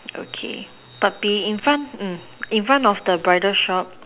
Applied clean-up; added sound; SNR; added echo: none; none; none; none.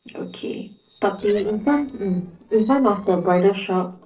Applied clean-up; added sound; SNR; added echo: neural separator model SepFormer DNS4.